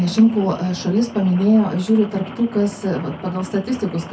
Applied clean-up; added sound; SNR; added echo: none; Rain; 16 dB; reverberation time 0.3 s.